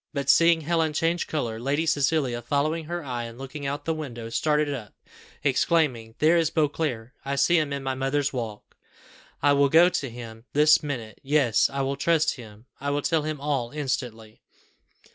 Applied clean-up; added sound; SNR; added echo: none; none; none; none.